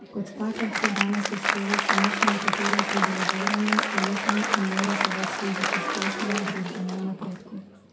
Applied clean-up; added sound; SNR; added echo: none; Applause; -2 dB; reverberation time 0.3 s.